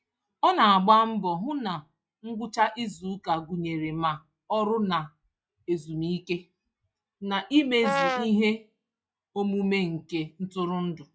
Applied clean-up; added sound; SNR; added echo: classical method log-MMSE.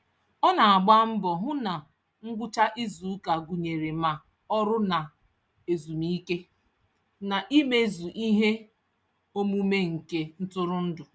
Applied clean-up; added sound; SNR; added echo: none; none; none; none.